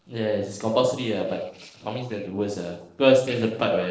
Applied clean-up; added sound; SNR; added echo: neural separator model SepFormer DNS4.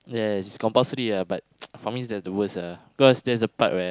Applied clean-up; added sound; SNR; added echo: none; none; none; none.